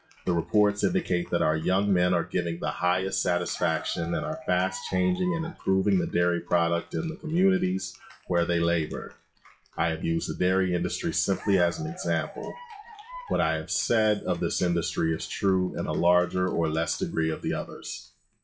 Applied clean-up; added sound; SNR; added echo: classical method WPE with log-MMSE.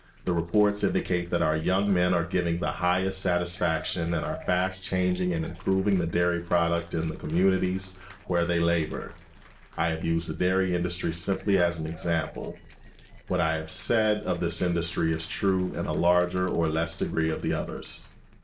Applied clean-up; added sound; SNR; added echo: neural separator model SepFormer DNS4.